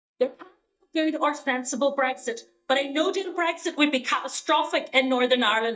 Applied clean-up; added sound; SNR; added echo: neural mask model DeepFilterNet 3.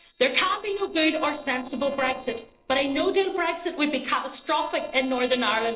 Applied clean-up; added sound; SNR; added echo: neural separator model SepFormer DNS4.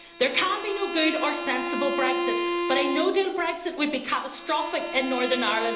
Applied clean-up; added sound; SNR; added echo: none; Bowed string instrument; 5 dB; reverberation time 1.0 s.